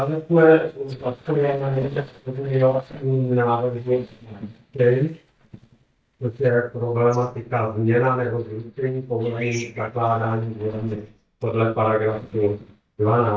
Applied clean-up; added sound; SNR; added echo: neural mask model DeepFilterNet 3.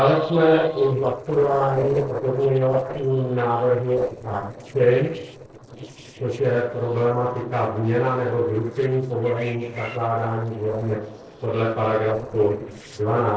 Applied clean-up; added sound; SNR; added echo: neural separator model SepFormer DNS4.